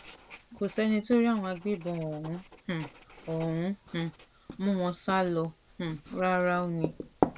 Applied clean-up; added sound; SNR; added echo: none; Writing; 10 dB; none.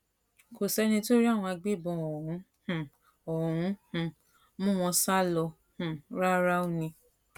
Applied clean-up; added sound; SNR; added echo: none; none; none; none.